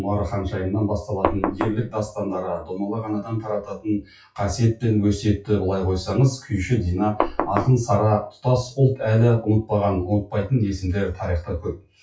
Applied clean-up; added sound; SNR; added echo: classical method WPE with log-MMSE.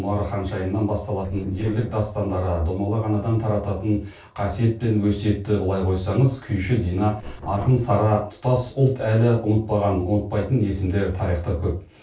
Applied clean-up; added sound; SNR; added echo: neural separator model SepFormer DNS4.